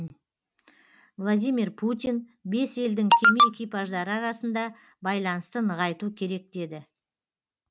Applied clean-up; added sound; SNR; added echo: none; none; none; none.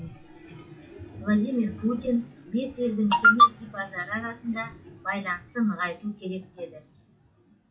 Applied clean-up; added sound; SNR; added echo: classical method WPE with log-MMSE.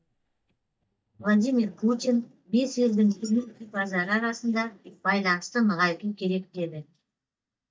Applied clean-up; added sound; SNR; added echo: neural mask model DeepFilterNet 3.